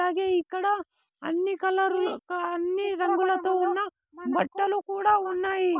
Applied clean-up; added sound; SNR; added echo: none; none; none; none.